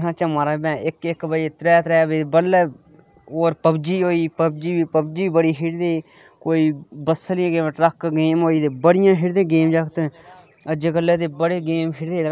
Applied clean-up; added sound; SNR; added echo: none; none; none; none.